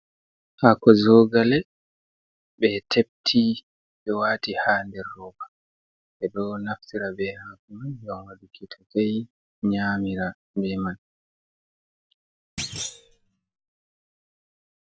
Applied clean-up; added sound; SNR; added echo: neural separator model SepFormer DNS4.